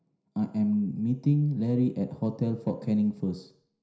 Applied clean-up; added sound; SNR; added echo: none; none; none; reverberation time 0.5 s.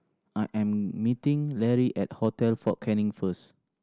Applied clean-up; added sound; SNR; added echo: none; none; none; none.